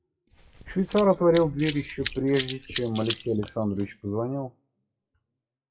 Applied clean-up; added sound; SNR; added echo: classical method WPE with log-MMSE.